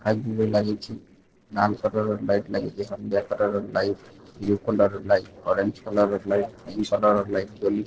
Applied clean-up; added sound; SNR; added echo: neural separator model SepFormer DNS4.